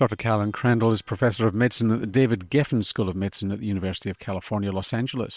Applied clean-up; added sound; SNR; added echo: neural separator model SepFormer WHAM!.